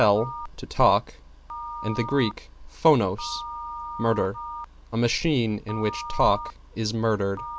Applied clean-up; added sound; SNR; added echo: none; Telephone; 12 dB; none.